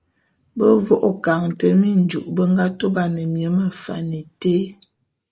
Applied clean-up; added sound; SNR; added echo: neural mask model Resemble Enhance denoiser.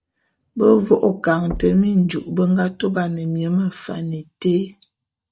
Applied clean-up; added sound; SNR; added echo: neural mask model DeepFilterNet 3.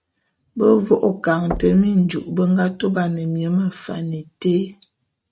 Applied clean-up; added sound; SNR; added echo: neural mask model RNNoise.